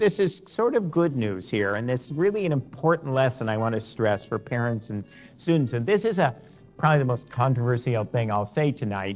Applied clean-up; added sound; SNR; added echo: neural separator model SepFormer DNS4.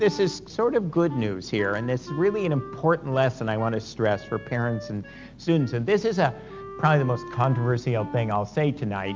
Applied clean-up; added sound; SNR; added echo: none; Wind instrument, woodwind instrument; 17 dB; none.